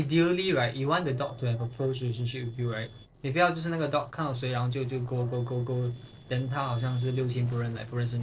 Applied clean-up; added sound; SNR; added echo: neural separator model SepFormer DNS4.